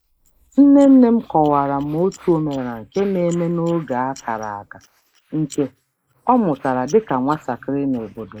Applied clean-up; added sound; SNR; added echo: neural mask model Resemble Enhance denoiser.